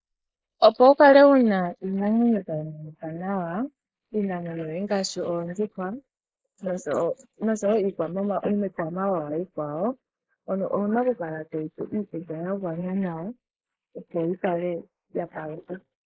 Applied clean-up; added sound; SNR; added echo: neural mask model Resemble Enhance denoiser.